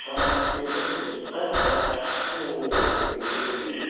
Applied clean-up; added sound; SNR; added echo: none; Breathing; -3 dB; reverberation time 2.1 s.